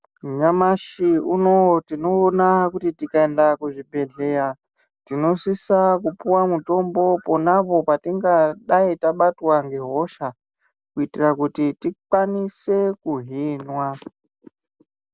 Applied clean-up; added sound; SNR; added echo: none; none; none; none.